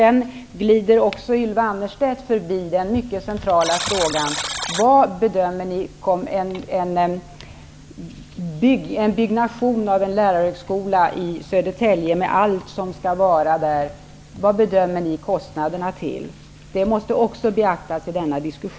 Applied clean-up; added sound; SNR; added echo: none; Alarm; 9 dB; none.